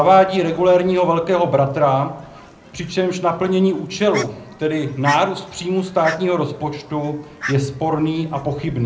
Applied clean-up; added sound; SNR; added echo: none; Fowl; 17 dB; reverberation time 0.5 s.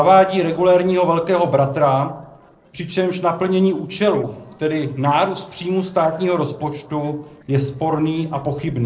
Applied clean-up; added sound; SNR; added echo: neural separator model SepFormer DNS4.